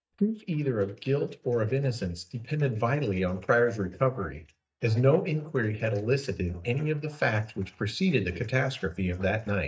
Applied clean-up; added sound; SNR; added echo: neural mask model DeepFilterNet 3.